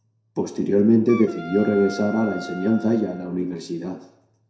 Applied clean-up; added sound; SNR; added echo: none; Wind instrument, woodwind instrument; 16 dB; reverberation time 0.6 s.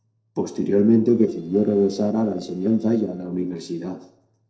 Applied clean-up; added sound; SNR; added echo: neural separator model SepFormer DNS4.